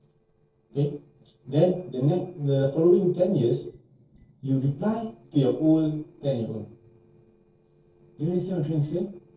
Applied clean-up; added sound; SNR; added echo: neural separator model SepFormer DNS4.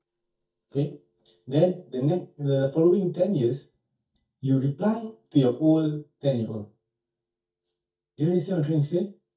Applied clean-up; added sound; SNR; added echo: neural mask model DeepFilterNet 3.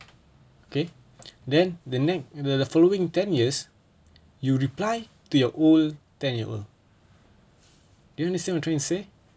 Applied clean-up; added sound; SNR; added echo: none; none; none; none.